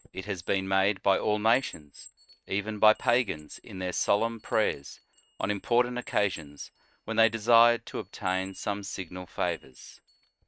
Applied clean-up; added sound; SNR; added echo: neural mask model RNNoise.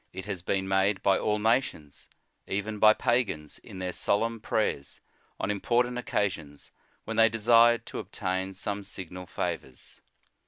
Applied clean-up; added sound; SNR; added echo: none; none; none; none.